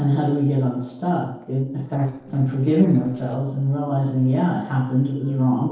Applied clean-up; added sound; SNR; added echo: neural separator model SepFormer DNS4.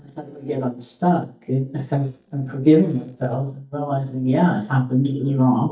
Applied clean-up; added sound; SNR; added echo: neural mask model DeepFilterNet 3.